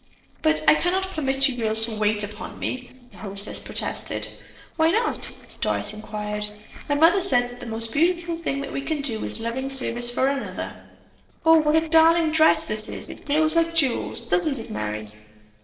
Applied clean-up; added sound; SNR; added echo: neural separator model SepFormer DNS4.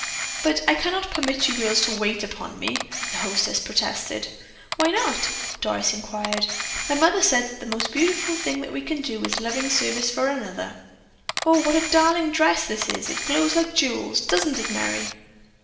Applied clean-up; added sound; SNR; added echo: none; Camera; 7 dB; reverberation time 1.2 s.